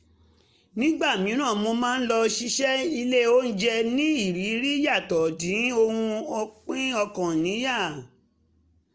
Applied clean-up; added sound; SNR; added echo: none; none; none; none.